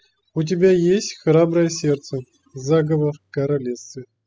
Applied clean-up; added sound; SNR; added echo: classical method spectral subtraction.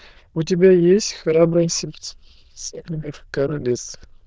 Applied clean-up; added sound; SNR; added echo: neural diffusion model UNIVERSE++.